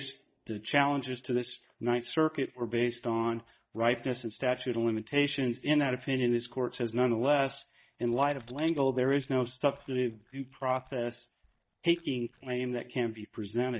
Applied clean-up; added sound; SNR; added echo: neural mask model DeepFilterNet 3.